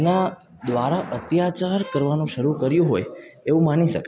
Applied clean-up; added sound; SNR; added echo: none; Bowed string instrument; 17 dB; none.